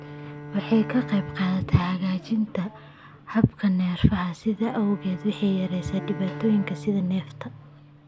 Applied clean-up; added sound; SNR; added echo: none; Bowed string instrument; 14 dB; none.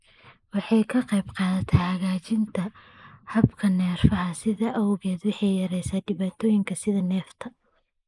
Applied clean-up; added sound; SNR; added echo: neural mask model Resemble Enhance denoiser.